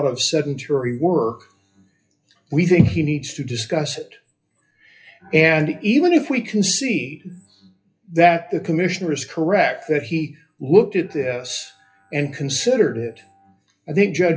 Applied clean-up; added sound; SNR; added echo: classical method WPE with log-MMSE.